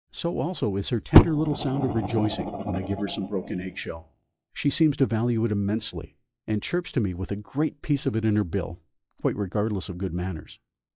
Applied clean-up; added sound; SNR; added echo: classical method log-MMSE.